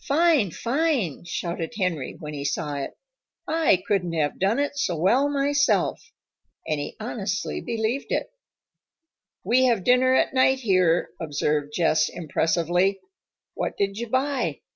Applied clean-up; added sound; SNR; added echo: none; none; none; none.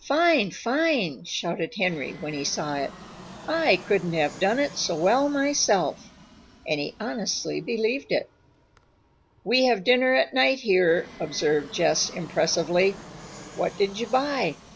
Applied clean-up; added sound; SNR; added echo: none; Fixed-wing aircraft, airplane; 20 dB; none.